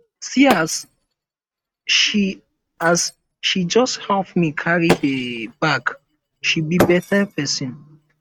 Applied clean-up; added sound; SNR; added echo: neural mask model RNNoise.